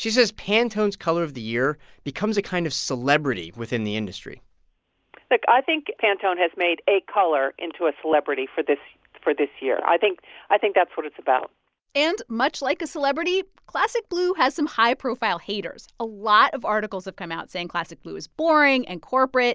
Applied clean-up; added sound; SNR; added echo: none; none; none; none.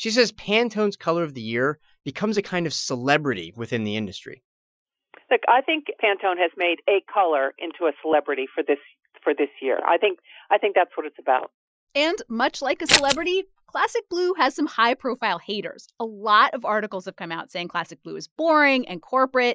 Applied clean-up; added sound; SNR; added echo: classical method Wiener filter.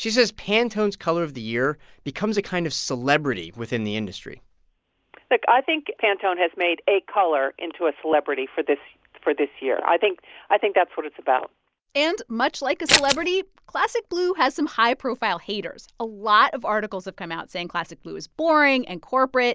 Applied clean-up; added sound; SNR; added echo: none; Scissors; -4 dB; none.